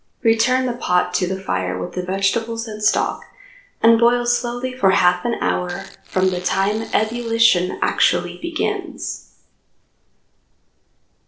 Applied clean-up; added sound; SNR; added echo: neural separator model SepFormer DNS4.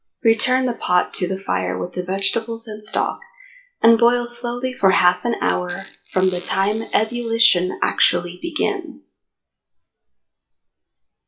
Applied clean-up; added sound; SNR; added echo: classical method WPE with log-MMSE.